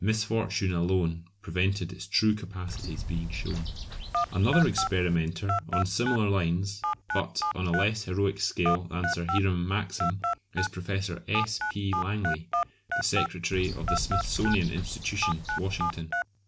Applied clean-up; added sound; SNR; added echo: none; Telephone + Bird; 3 dB; none.